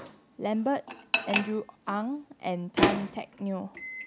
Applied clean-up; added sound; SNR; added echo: none; Microwave oven; 1 dB; none.